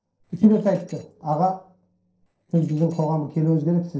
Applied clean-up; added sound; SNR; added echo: neural separator model SepFormer DNS4.